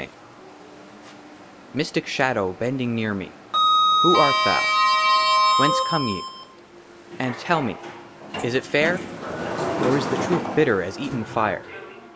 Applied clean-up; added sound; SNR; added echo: none; Sliding door; -2 dB; none.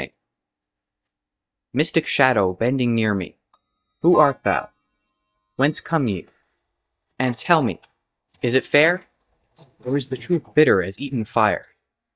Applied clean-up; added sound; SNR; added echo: neural mask model DeepFilterNet 3.